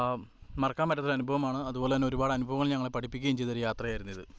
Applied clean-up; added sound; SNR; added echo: none; none; none; none.